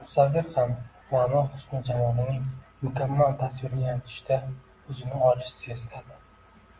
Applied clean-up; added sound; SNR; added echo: none; none; none; none.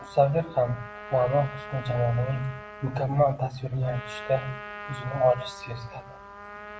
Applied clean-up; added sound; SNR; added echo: none; Trumpet; 14 dB; none.